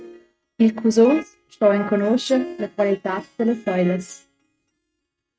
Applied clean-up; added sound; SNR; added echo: neural mask model RNNoise.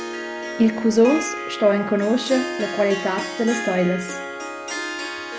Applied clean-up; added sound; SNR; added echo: none; Harp; 8 dB; none.